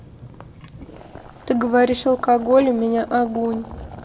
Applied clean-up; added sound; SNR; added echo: none; Boiling; 19 dB; reverberation time 0.4 s.